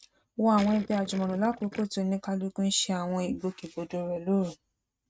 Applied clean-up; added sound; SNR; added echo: neural mask model RNNoise.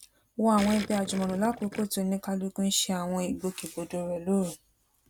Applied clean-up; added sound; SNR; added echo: none; Gurgling; 13 dB; none.